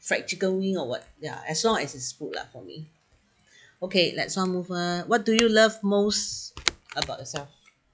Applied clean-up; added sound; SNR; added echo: classical method log-MMSE.